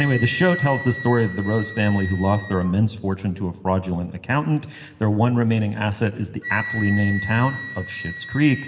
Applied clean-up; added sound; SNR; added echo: none; Wind instrument, woodwind instrument; 12 dB; reverberation time 1.8 s.